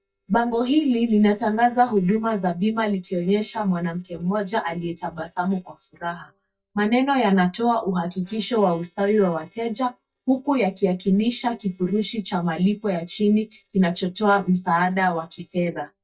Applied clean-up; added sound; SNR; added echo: neural mask model DeepFilterNet 3.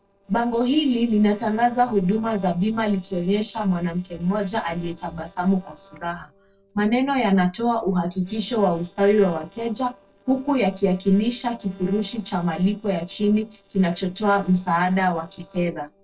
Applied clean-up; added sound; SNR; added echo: neural separator model SepFormer DNS4.